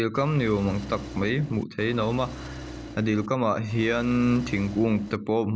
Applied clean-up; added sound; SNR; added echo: none; Engine; 13 dB; none.